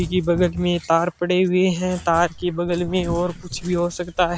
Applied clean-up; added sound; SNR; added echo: none; Cat; 14 dB; none.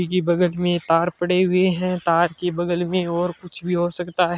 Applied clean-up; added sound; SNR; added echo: none; none; none; none.